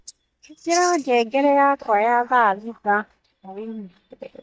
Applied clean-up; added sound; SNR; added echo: neural mask model DeepFilterNet 3.